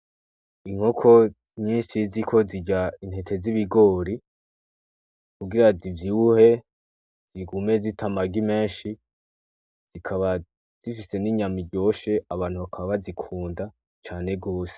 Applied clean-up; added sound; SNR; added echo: none; none; none; none.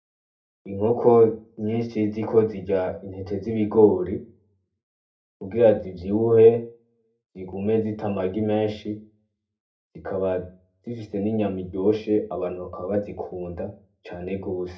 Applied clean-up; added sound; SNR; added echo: none; none; none; reverberation time 0.3 s.